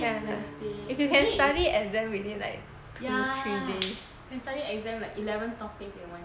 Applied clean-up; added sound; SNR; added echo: none; Guitar; 19 dB; none.